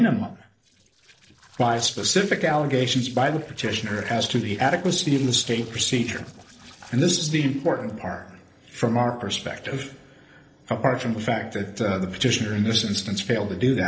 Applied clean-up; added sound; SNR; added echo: neural separator model SepFormer DNS4.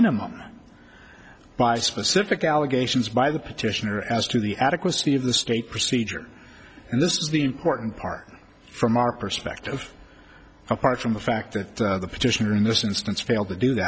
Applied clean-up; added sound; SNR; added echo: none; none; none; none.